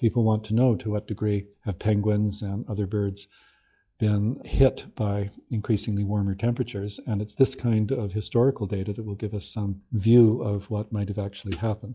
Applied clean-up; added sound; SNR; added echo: classical method log-MMSE.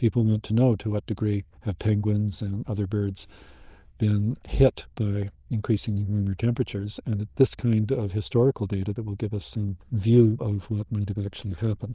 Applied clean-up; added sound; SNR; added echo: neural diffusion model UNIVERSE++.